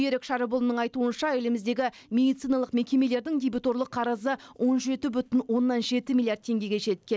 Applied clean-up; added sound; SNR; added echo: none; none; none; none.